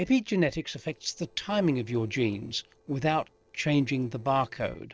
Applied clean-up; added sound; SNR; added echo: neural separator model SepFormer DNS4.